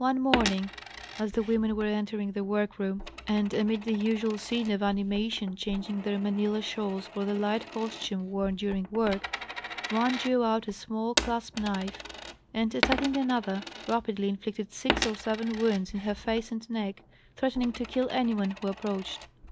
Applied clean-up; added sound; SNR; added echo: none; Coin (dropping); 9 dB; none.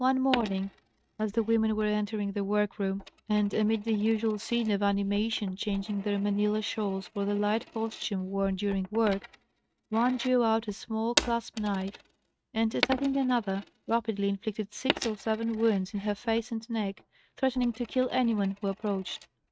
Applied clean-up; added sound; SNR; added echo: neural mask model RNNoise.